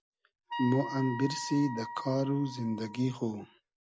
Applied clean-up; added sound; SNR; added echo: none; Wind instrument, woodwind instrument; 10 dB; none.